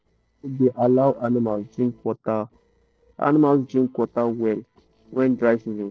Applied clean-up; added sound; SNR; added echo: neural separator model SepFormer DNS4.